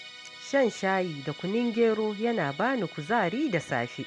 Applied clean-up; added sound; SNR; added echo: none; Musical instrument; 16 dB; none.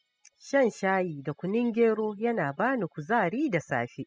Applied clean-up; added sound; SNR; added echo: classical method spectral subtraction.